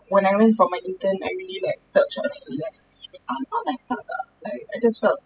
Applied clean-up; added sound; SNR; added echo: classical method spectral subtraction.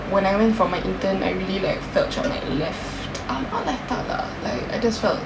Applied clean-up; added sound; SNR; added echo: none; Cowbell + Subway, metro, underground; 16 dB; none.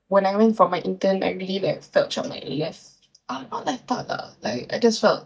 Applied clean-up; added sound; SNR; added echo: neural mask model DeepFilterNet 3.